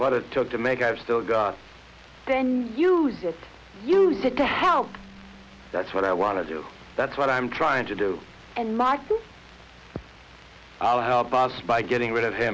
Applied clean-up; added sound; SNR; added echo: none; Bowed string instrument; 15 dB; none.